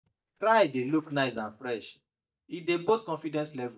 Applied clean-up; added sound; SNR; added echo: neural mask model DeepFilterNet 3.